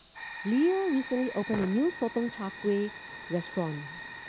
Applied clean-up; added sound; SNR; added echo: none; Fire; 12 dB; none.